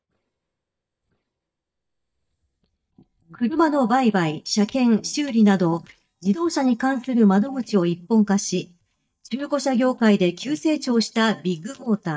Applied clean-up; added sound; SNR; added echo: neural mask model DeepFilterNet 3.